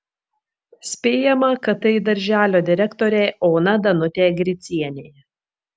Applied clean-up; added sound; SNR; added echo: none; none; none; none.